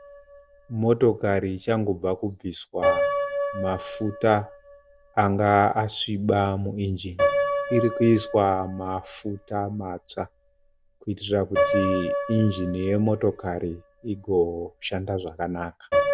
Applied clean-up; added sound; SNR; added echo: none; Piano; 5 dB; none.